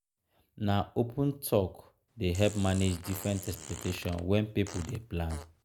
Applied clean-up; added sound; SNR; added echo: none; Fart; 15 dB; none.